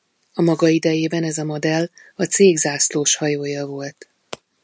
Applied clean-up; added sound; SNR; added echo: none; none; none; none.